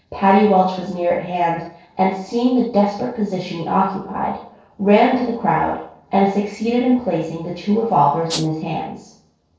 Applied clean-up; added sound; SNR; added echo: neural separator model SepFormer DNS4.